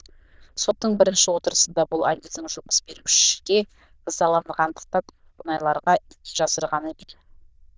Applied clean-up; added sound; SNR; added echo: neural diffusion model UNIVERSE++.